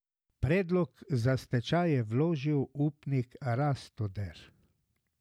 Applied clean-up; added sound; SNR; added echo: none; none; none; none.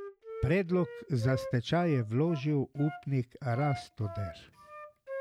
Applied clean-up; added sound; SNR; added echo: none; Wind instrument, woodwind instrument; 13 dB; none.